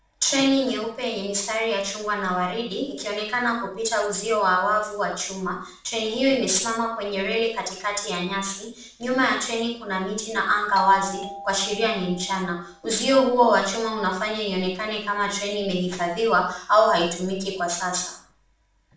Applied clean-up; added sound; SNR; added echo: neural separator model SepFormer DNS4.